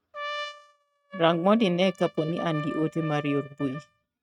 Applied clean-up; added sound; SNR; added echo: neural mask model RNNoise.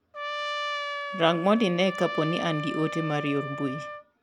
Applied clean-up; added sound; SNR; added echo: none; Trumpet; 7 dB; none.